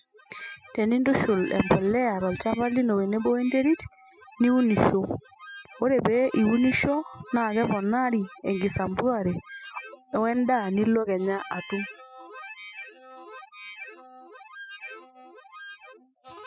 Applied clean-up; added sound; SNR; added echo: classical method spectral subtraction.